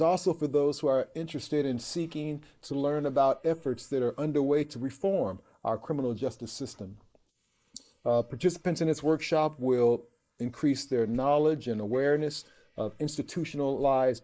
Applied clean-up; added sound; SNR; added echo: neural mask model Resemble Enhance denoiser.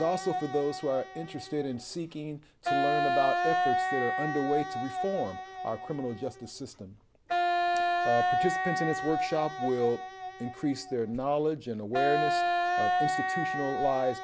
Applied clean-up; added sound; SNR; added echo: none; Wind instrument, woodwind instrument; -1 dB; none.